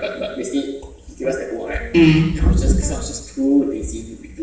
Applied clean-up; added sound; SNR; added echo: none; Guitar; 19 dB; reverberation time 0.8 s.